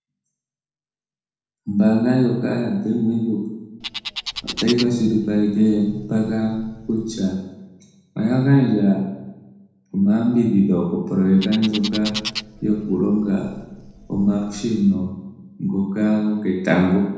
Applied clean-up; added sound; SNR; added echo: none; Bird; 14 dB; reverberation time 0.9 s.